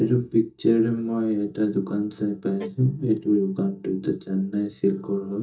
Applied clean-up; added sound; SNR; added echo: neural mask model DeepFilterNet 3.